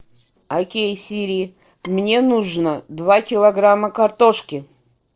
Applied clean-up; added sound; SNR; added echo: neural separator model SepFormer DNS4.